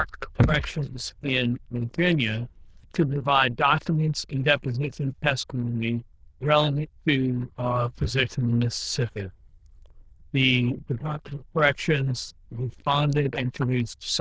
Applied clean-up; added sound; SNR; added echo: neural diffusion model UNIVERSE++.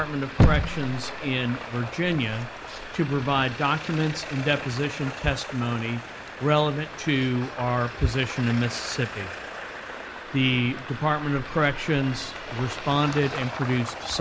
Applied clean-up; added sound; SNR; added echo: none; Traffic noise, roadway noise; 10 dB; none.